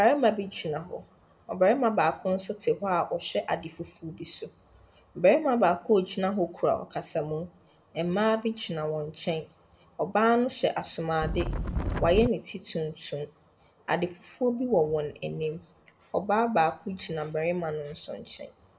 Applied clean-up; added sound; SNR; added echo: none; Wind; 1 dB; reverberation time 0.3 s.